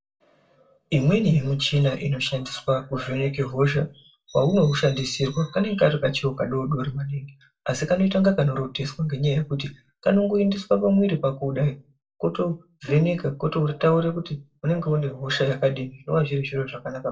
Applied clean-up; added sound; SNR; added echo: neural separator model SepFormer DNS4.